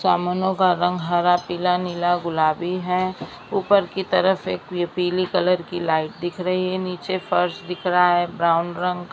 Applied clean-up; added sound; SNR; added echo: none; none; none; none.